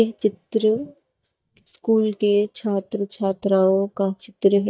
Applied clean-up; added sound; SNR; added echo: neural mask model DeepFilterNet 3.